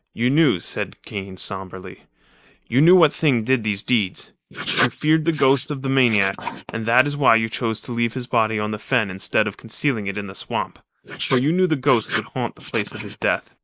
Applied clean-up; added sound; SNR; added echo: neural mask model Resemble Enhance denoiser.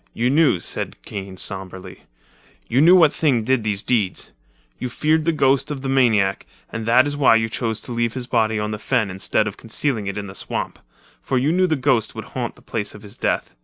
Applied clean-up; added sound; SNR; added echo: none; none; none; none.